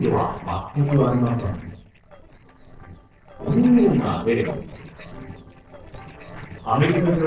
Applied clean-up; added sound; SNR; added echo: neural separator model SepFormer DNS4.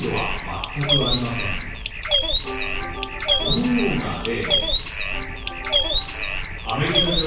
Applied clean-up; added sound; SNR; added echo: none; Bird; -4 dB; reverberation time 1.1 s.